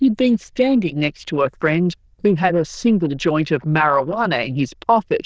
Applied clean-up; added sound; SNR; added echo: neural diffusion model UNIVERSE++.